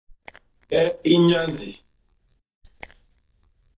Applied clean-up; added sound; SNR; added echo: neural mask model DeepFilterNet 3.